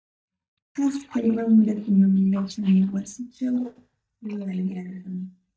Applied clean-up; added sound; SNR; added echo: neural mask model DeepFilterNet 3.